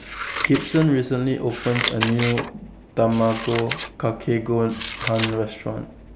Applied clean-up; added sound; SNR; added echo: none; Scissors; 8 dB; none.